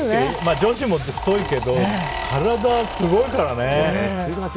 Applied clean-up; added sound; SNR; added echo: none; Mechanisms; 11 dB; none.